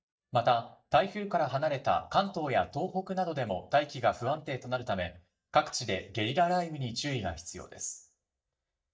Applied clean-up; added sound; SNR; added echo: neural mask model DeepFilterNet 3.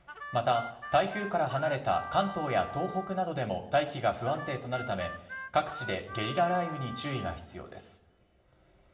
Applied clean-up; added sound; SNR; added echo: none; Harmonica; 12 dB; reverberation time 1.3 s.